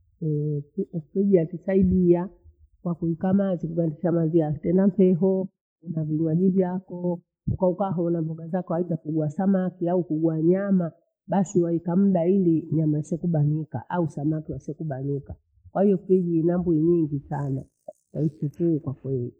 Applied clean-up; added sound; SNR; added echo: neural mask model Resemble Enhance denoiser.